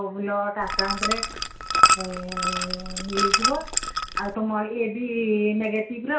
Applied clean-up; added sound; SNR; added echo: none; Liquid; -4 dB; reverberation time 0.4 s.